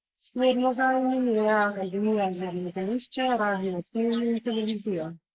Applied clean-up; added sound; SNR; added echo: neural mask model Resemble Enhance denoiser.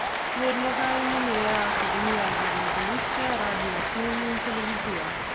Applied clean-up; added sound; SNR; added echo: none; Cheering; -4 dB; none.